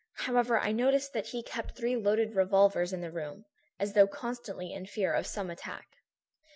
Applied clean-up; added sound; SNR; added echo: none; none; none; none.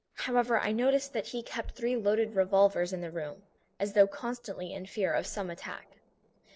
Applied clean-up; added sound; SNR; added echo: neural separator model SepFormer DNS4.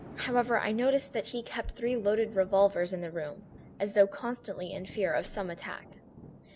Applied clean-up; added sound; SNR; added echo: none; Thunder; 20 dB; none.